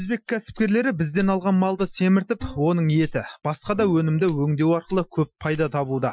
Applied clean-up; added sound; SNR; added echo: classical method Wiener filter.